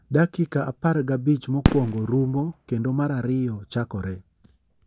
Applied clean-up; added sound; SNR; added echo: none; Fireworks; 8 dB; none.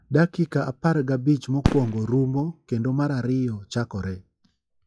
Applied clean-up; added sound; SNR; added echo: classical method log-MMSE.